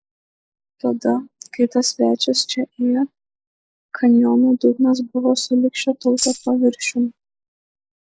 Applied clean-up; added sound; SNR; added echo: neural mask model Resemble Enhance denoiser.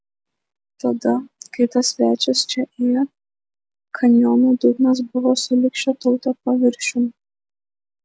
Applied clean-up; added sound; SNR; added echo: none; none; none; none.